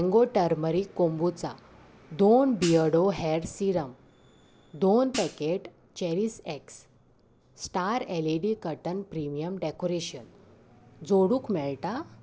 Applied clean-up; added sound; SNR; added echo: none; Hi-hat; 13 dB; none.